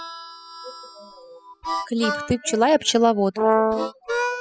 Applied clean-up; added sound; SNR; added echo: classical method spectral subtraction.